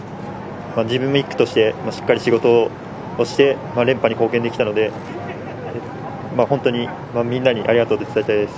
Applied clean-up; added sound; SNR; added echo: none; none; none; none.